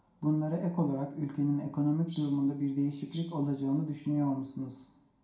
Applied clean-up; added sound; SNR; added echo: none; none; none; reverberation time 0.5 s.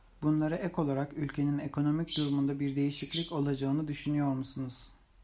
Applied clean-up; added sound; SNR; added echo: none; none; none; none.